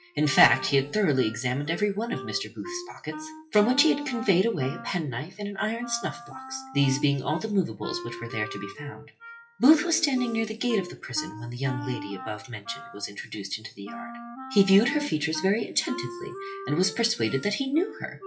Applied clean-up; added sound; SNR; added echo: classical method WPE with log-MMSE.